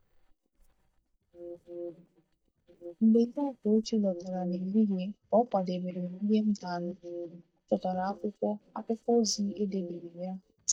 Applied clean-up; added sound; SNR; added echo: neural mask model DeepFilterNet 3.